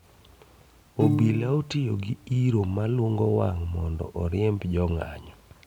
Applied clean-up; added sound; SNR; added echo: none; Piano; 10 dB; none.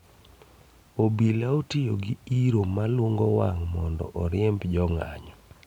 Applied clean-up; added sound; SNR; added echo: none; none; none; none.